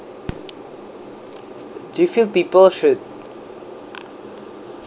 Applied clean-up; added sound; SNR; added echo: none; Fireworks; 20 dB; none.